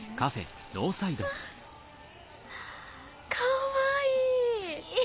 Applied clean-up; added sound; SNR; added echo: none; none; none; none.